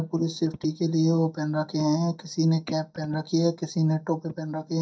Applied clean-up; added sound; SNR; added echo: neural mask model DeepFilterNet 3.